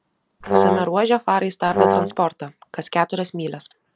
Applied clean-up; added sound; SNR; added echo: none; Brass instrument; -4 dB; none.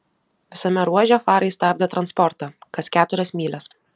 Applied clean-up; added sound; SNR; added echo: none; none; none; none.